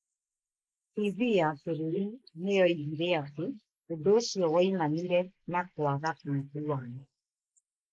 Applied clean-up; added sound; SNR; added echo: neural mask model Resemble Enhance denoiser.